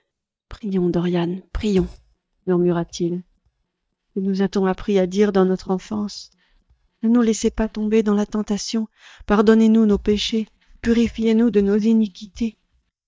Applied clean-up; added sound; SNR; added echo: neural mask model DeepFilterNet 3.